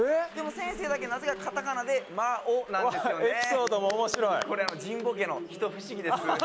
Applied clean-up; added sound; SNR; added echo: none; Applause; 14 dB; none.